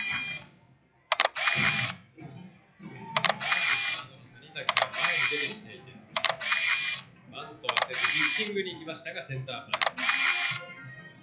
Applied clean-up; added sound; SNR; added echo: classical method WPE with log-MMSE.